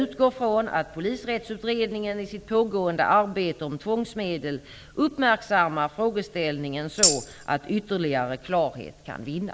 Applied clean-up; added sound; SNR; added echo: none; Tambourine; -1 dB; none.